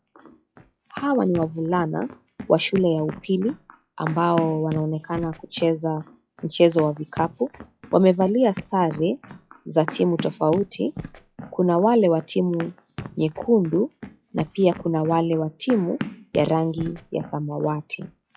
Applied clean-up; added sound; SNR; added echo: classical method log-MMSE.